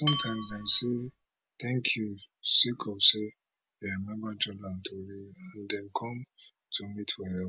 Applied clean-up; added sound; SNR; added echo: none; Dishes, pots, and pans / Glass / Bell; 3 dB; none.